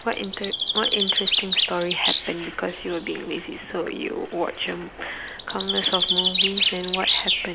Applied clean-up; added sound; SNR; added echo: none; Bird; -3 dB; none.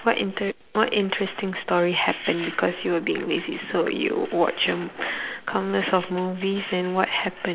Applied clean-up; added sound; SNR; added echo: none; none; none; none.